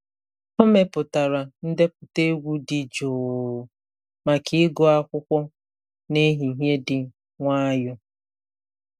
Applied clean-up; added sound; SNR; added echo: none; none; none; none.